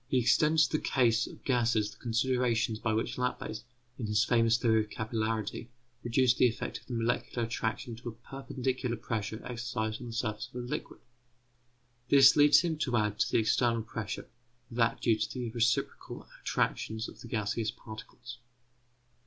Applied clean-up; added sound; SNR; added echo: none; none; none; none.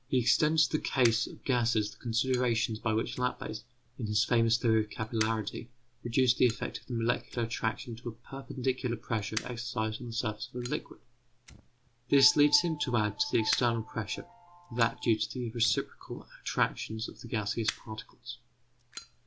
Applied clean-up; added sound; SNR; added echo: none; Fire + Piano; 17 dB; none.